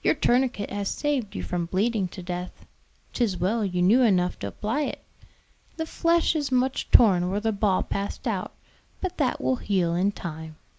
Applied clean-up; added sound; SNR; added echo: none; none; none; none.